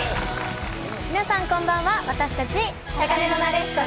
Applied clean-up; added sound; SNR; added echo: none; none; none; none.